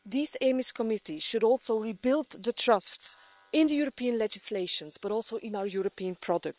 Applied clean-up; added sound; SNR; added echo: neural separator model SepFormer WHAM!.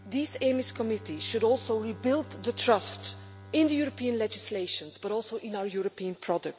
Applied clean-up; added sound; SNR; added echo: none; Bowed string instrument; 18 dB; none.